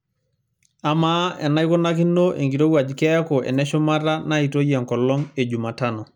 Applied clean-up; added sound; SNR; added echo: none; none; none; none.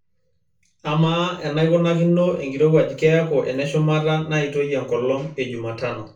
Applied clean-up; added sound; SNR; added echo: none; none; none; reverberation time 0.3 s.